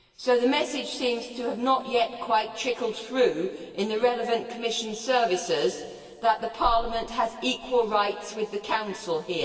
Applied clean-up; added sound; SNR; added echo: none; none; none; reverberation time 2.3 s.